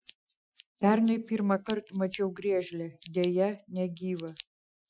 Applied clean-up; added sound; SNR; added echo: classical method Wiener filter.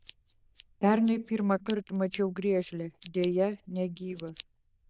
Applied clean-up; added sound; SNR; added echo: neural diffusion model UNIVERSE++.